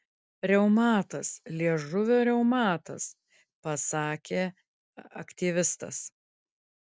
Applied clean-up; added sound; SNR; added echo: none; none; none; none.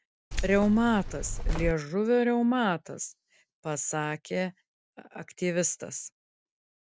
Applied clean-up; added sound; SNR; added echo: none; Keys jangling; 2 dB; none.